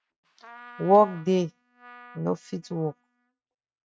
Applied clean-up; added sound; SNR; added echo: neural mask model RNNoise.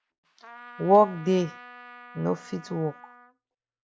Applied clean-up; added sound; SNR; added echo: none; Trumpet; 20 dB; none.